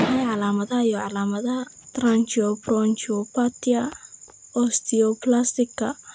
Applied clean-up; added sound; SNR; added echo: none; Fireworks; 15 dB; none.